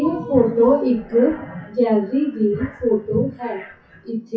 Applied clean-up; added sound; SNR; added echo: classical method WPE with log-MMSE.